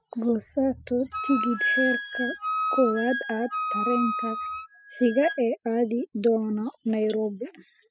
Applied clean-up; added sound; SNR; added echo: classical method spectral subtraction.